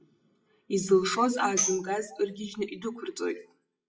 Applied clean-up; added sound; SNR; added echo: classical method WPE with log-MMSE.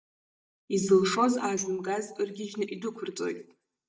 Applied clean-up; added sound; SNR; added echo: neural mask model DeepFilterNet 3.